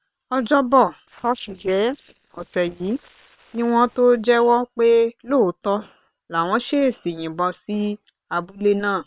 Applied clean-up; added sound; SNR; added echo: neural separator model SepFormer WHAM!.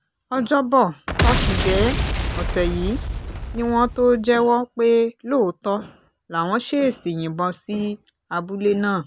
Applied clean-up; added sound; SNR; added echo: none; Boom; 2 dB; none.